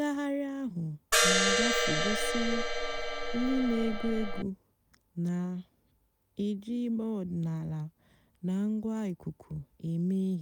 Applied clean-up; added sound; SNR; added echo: none; Crash cymbal; -4 dB; none.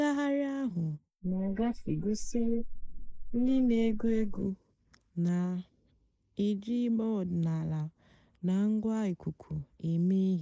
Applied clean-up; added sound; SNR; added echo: neural mask model Resemble Enhance denoiser.